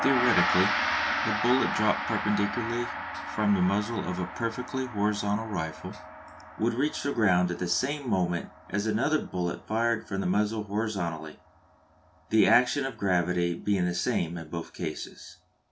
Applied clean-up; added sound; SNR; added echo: none; Gong; 7 dB; none.